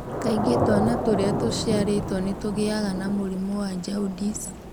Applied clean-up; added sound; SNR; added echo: none; Thunder / Rain; 2 dB; none.